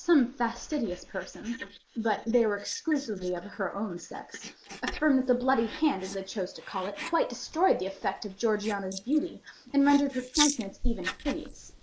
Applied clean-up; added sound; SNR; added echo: neural mask model Resemble Enhance denoiser.